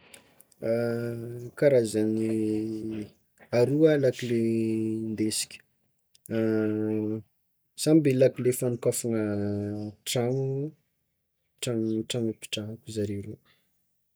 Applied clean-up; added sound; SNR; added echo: neural mask model DeepFilterNet 3.